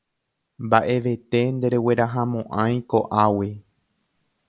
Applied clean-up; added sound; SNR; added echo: none; none; none; none.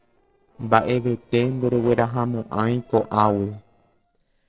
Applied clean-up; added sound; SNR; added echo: neural separator model SepFormer DNS4.